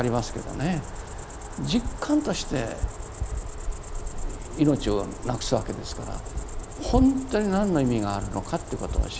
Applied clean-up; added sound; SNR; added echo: none; Cricket; 5 dB; none.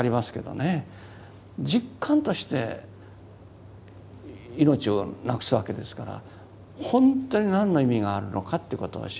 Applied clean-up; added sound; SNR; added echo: none; none; none; none.